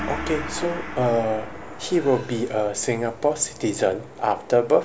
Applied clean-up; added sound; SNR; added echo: none; Gong; 12 dB; none.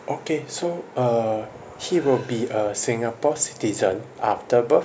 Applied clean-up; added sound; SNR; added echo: none; none; none; none.